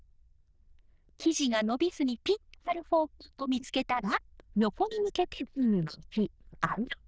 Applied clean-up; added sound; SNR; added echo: neural diffusion model UNIVERSE++.